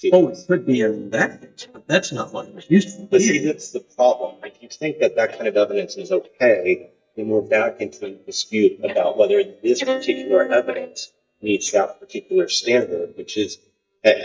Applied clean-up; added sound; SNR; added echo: neural mask model DeepFilterNet 3.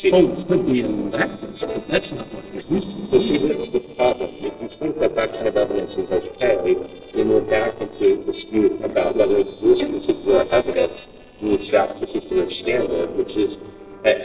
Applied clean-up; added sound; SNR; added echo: neural separator model SepFormer DNS4.